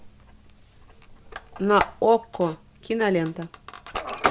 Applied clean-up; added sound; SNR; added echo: none; Squeak; 7 dB; none.